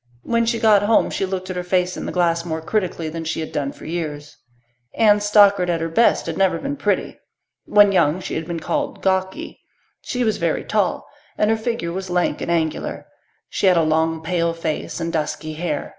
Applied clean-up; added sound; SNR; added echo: none; none; none; none.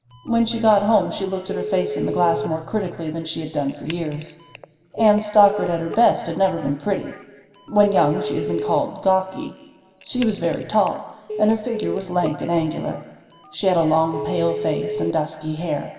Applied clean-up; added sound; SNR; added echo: none; Telephone; 10 dB; reverberation time 2.0 s.